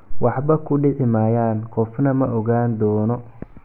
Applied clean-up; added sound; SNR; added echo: none; none; none; none.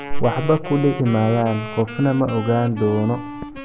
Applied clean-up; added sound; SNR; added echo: none; Wind instrument, woodwind instrument; 12 dB; none.